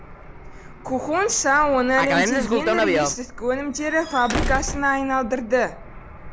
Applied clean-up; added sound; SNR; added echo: none; Fixed-wing aircraft, airplane + Squeak / Slam / Wood; 4 dB; none.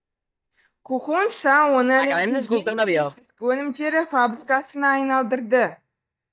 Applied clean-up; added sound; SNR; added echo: neural mask model DeepFilterNet 3.